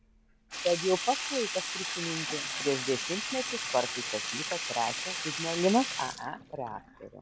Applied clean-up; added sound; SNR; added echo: none; Sink (filling or washing); 3 dB; none.